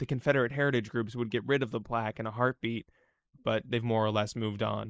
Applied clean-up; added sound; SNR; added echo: neural mask model Resemble Enhance denoiser.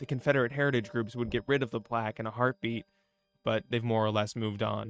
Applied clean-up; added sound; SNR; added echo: neural mask model RNNoise.